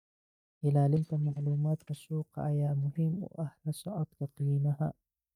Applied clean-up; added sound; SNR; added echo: neural mask model DeepFilterNet 3.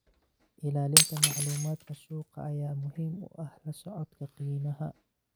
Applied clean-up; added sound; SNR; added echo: none; Shatter; -1 dB; none.